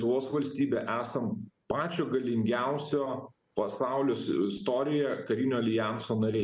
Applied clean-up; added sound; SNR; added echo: none; none; none; none.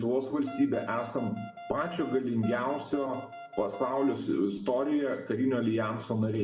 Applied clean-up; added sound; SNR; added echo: none; Wind instrument, woodwind instrument; 14 dB; reverberation time 1.2 s.